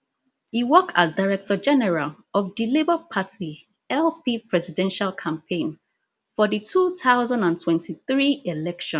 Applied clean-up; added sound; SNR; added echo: none; none; none; none.